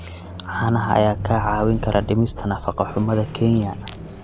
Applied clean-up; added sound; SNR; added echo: none; Squeak; 9 dB; none.